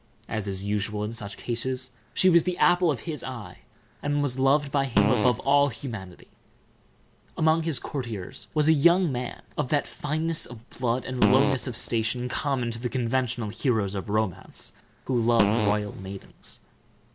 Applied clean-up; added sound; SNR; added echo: none; Fart; 1 dB; none.